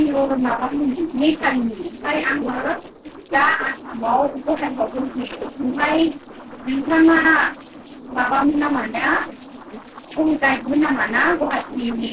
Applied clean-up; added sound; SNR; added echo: neural separator model SepFormer DNS4.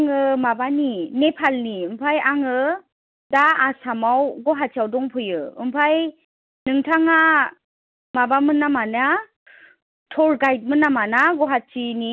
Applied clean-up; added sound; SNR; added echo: none; none; none; none.